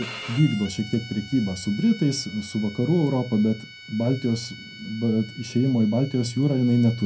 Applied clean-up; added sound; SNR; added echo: none; Bowed string instrument; 17 dB; reverberation time 0.2 s.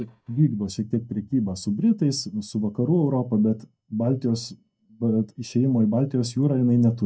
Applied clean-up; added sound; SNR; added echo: neural mask model DeepFilterNet 3.